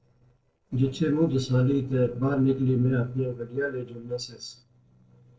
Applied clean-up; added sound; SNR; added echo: neural separator model SepFormer DNS4.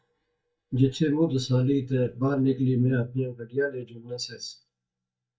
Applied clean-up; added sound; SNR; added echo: neural mask model DeepFilterNet 3.